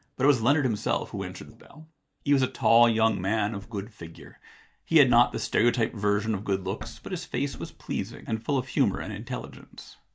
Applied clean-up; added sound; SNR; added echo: neural mask model DeepFilterNet 3.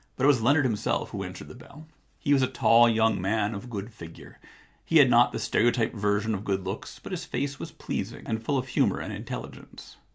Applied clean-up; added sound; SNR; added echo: none; none; none; none.